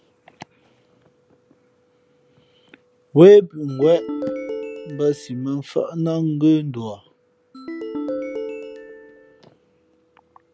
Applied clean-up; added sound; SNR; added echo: none; Ringtone; 9 dB; none.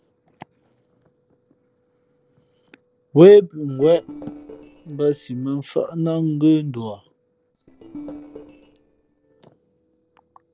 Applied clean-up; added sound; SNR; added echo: neural separator model SepFormer DNS4.